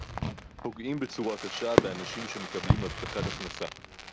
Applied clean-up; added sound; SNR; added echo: none; Fireworks; -4 dB; none.